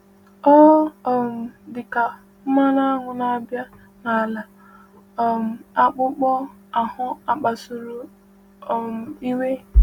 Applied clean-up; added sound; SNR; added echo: none; none; none; none.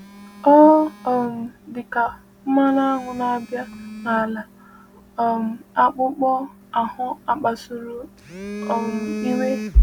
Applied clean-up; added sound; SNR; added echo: none; Telephone; 15 dB; none.